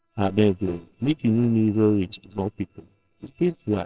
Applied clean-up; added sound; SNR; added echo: neural separator model SepFormer WHAMR!.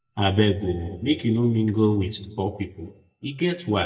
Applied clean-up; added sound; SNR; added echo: neural mask model DeepFilterNet 3.